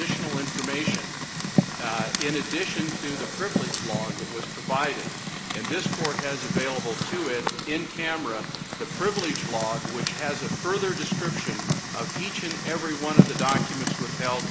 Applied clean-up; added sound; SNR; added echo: none; Fire; -2 dB; none.